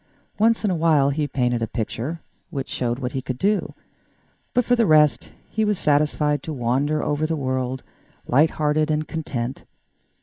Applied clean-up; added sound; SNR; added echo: neural mask model Resemble Enhance denoiser.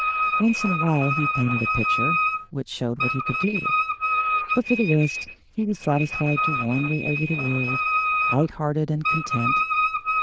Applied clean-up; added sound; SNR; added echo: neural diffusion model UNIVERSE++.